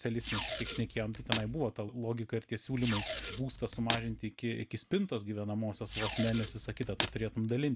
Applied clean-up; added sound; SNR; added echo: none; Packing tape, duct tape; -1 dB; none.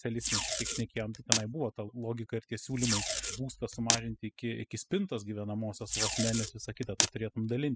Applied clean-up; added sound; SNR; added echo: classical method spectral subtraction.